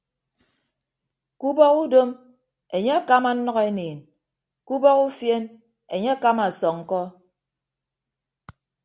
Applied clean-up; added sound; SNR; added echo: none; none; none; none.